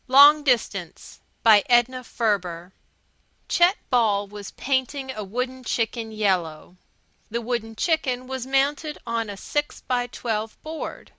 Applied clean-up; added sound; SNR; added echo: none; none; none; none.